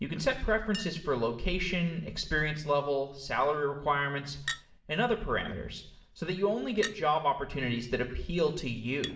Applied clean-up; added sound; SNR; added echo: none; Chink, clink; 17 dB; reverberation time 0.7 s.